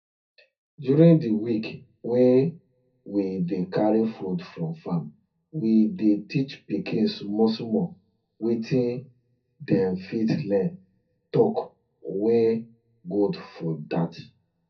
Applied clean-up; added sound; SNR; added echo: none; none; none; reverberation time 0.3 s.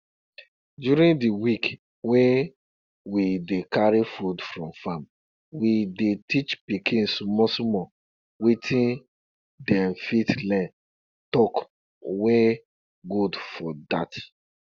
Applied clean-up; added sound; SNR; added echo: none; none; none; none.